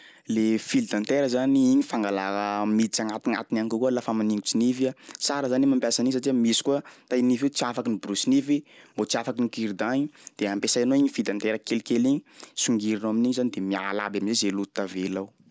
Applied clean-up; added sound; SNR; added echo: none; none; none; none.